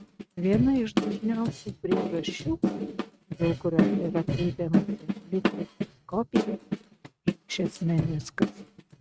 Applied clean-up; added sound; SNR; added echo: neural mask model RNNoise.